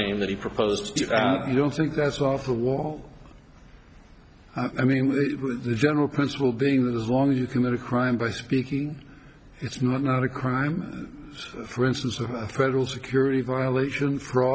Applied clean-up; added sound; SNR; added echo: none; none; none; none.